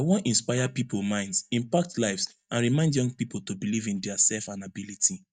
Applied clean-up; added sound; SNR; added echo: neural mask model DeepFilterNet 3.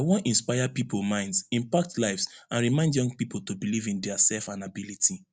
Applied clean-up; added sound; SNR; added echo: none; none; none; none.